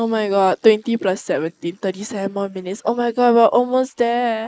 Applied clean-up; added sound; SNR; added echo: neural mask model Resemble Enhance denoiser.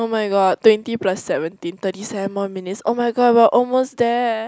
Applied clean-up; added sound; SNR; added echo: none; none; none; none.